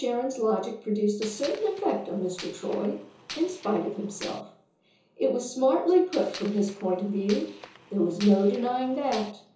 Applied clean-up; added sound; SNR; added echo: none; Gunshot, gunfire; 17 dB; reverberation time 0.6 s.